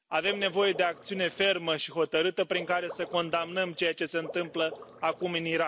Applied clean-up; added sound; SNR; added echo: none; Water / Liquid; 15 dB; none.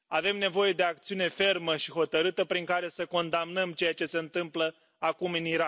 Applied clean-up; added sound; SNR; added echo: none; none; none; none.